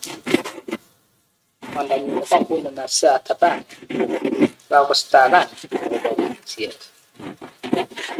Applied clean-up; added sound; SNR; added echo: neural mask model RNNoise.